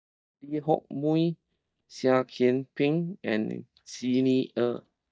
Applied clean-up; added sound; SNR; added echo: neural mask model DeepFilterNet 3.